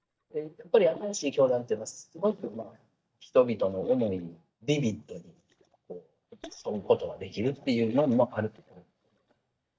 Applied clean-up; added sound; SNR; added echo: neural mask model DeepFilterNet 3.